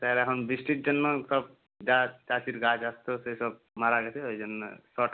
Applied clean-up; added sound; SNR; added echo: none; none; none; none.